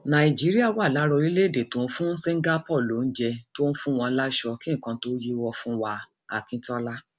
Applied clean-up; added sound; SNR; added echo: none; none; none; none.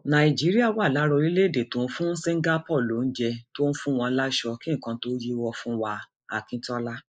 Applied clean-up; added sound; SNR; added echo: neural mask model Resemble Enhance denoiser.